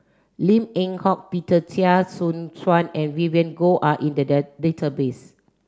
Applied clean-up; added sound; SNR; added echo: none; none; none; none.